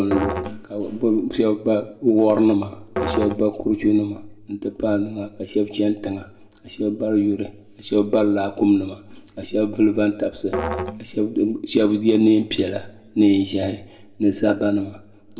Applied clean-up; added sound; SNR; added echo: none; Musical instrument; 11 dB; reverberation time 0.6 s.